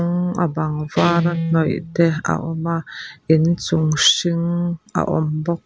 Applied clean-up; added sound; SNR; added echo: none; Guitar; 9 dB; none.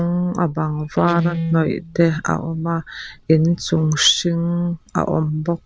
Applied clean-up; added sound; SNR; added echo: neural diffusion model UNIVERSE++.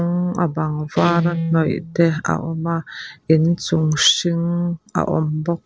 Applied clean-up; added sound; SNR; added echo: neural separator model SepFormer DNS4.